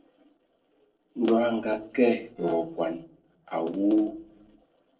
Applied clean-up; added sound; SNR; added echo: neural separator model SepFormer DNS4.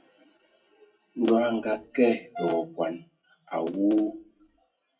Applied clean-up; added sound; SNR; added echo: classical method WPE with log-MMSE.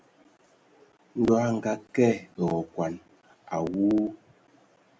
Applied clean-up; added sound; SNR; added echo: none; none; none; none.